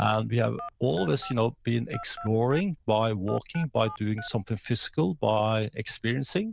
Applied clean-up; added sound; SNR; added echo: neural diffusion model UNIVERSE++.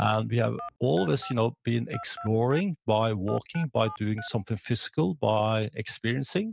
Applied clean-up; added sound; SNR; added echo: none; Telephone; 17 dB; none.